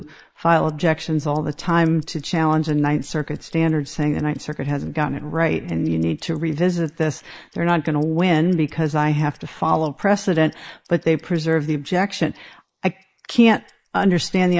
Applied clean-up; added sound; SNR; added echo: neural mask model Resemble Enhance denoiser.